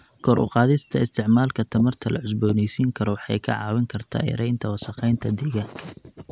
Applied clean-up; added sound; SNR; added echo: none; none; none; none.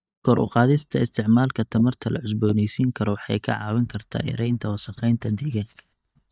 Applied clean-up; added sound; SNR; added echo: neural mask model DeepFilterNet 3.